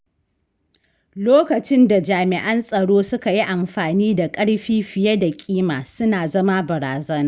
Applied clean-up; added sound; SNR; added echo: none; none; none; none.